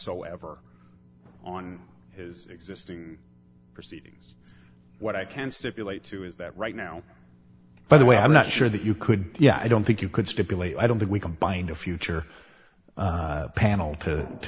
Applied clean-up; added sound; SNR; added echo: none; none; none; none.